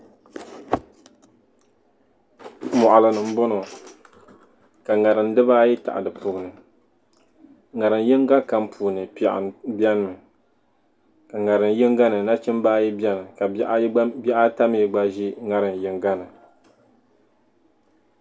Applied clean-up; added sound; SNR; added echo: none; none; none; none.